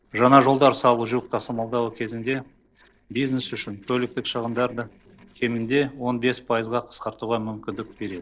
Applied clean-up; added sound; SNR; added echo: neural separator model SepFormer DNS4.